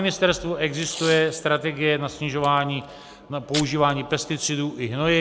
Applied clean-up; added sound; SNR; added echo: none; Packing tape, duct tape; 15 dB; none.